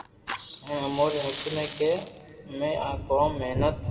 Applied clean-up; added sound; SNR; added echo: none; Fire; 14 dB; reverberation time 1.7 s.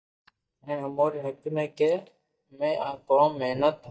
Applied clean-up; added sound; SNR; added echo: neural mask model DeepFilterNet 3.